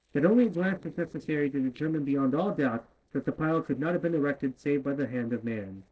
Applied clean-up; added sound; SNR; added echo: neural separator model SepFormer DNS4.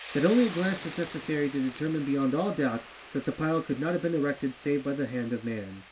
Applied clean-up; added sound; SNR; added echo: none; Boiling / Hiss; 14 dB; reverberation time 0.2 s.